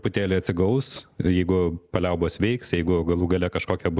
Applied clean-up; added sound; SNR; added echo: none; none; none; none.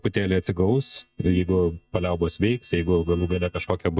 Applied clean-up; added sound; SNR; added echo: neural mask model DeepFilterNet 3.